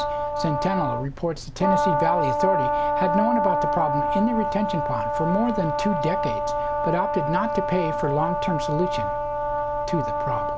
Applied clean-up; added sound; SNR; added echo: none; Brass instrument; -2 dB; none.